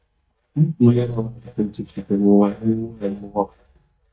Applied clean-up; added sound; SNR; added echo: neural mask model DeepFilterNet 3.